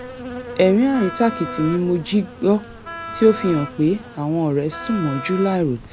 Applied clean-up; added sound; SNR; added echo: none; Wind instrument, woodwind instrument + Insect; 13 dB; none.